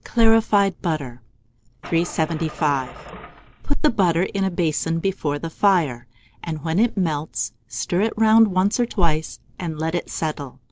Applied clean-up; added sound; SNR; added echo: none; Engine starting / Car; 17 dB; none.